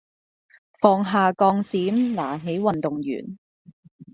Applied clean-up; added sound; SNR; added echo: neural mask model RNNoise.